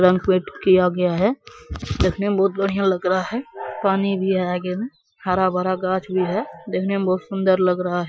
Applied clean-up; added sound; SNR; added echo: classical method Wiener filter.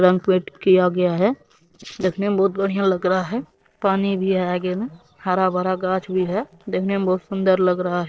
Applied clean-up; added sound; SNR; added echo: neural separator model SepFormer DNS4.